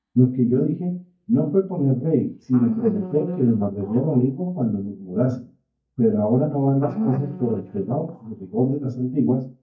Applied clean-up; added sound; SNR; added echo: neural mask model DeepFilterNet 3.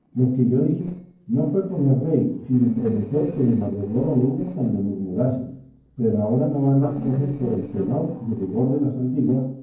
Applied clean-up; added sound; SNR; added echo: neural separator model SepFormer DNS4.